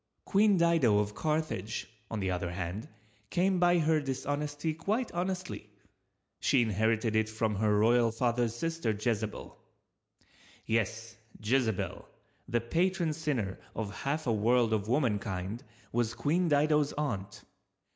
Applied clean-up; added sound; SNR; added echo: neural mask model Resemble Enhance denoiser.